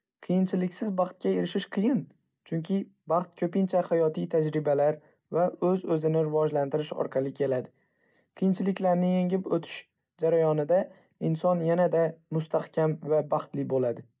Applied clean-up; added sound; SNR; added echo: none; none; none; none.